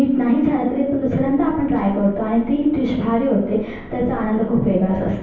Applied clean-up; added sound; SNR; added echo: none; none; none; reverberation time 0.9 s.